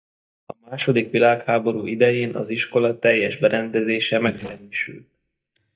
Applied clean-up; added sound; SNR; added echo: neural mask model DeepFilterNet 3.